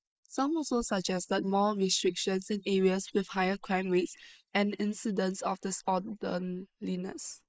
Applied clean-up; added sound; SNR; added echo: neural mask model Resemble Enhance denoiser.